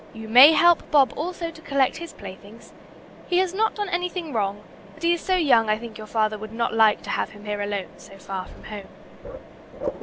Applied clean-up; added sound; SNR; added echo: none; Mechanisms; 16 dB; none.